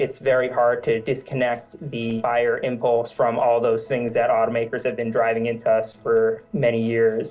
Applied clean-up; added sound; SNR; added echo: neural separator model SepFormer DNS4.